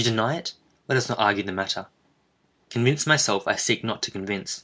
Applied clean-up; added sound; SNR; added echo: none; none; none; none.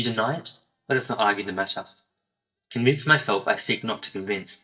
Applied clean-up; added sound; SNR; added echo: neural mask model DeepFilterNet 3.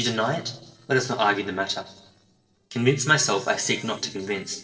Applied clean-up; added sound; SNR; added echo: neural separator model SepFormer DNS4.